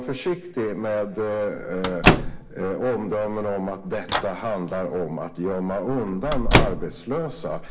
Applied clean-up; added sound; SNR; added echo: none; Microwave oven; 0 dB; reverberation time 1.4 s.